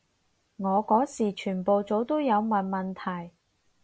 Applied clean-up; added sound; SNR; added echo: none; none; none; none.